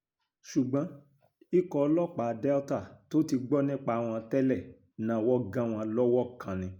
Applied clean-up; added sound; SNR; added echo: none; none; none; none.